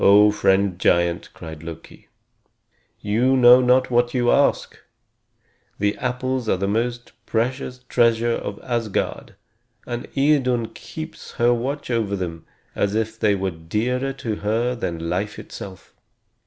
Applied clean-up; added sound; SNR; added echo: none; none; none; none.